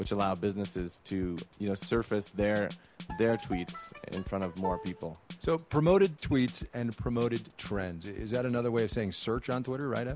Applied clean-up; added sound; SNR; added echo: none; Bowed string instrument + Drum kit; 13 dB; none.